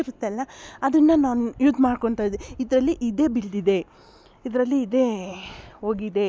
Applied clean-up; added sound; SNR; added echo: none; none; none; none.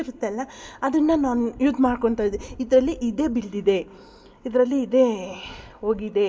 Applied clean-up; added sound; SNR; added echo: none; none; none; reverberation time 0.3 s.